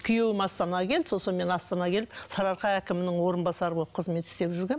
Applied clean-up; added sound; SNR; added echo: none; none; none; none.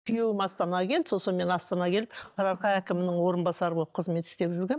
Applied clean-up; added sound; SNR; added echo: neural mask model DeepFilterNet 3.